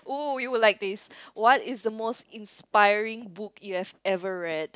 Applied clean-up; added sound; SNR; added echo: none; none; none; none.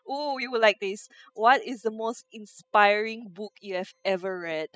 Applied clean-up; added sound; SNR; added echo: classical method spectral subtraction.